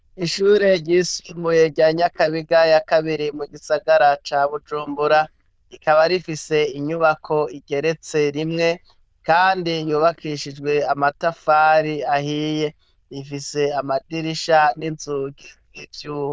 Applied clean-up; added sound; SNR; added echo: neural diffusion model UNIVERSE++.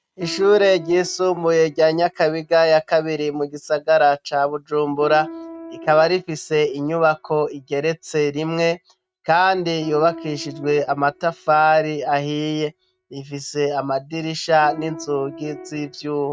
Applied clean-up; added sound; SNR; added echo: neural mask model RNNoise.